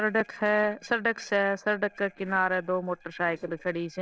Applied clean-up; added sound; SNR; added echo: neural separator model SepFormer DNS4.